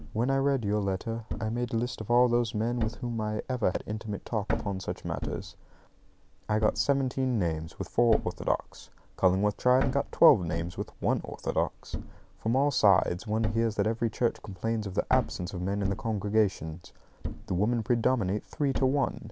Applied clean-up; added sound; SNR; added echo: none; Thump, thud; 10 dB; none.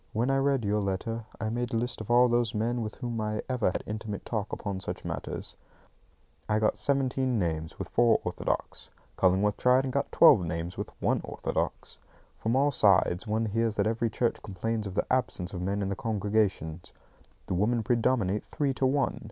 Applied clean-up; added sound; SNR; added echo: none; none; none; none.